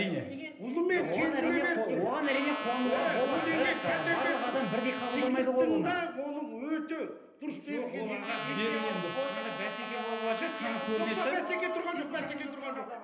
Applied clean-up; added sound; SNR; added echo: none; Trumpet; 8 dB; reverberation time 0.8 s.